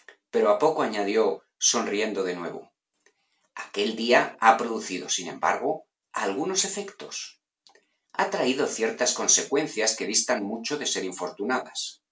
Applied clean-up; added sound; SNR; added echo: none; none; none; none.